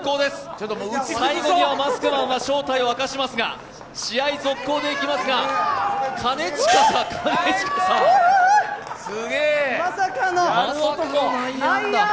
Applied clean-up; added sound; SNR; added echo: none; Gong; 10 dB; none.